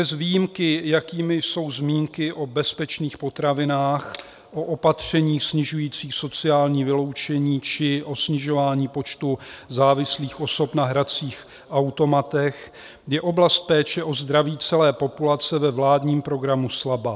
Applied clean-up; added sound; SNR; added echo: none; none; none; none.